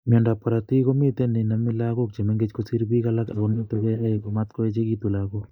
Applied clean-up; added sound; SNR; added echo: neural mask model DeepFilterNet 3.